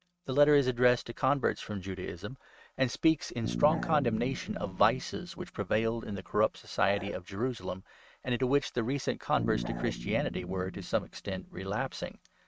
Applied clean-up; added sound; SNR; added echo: neural mask model RNNoise.